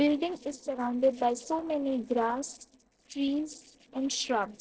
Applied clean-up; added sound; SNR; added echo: neural separator model SepFormer DNS4.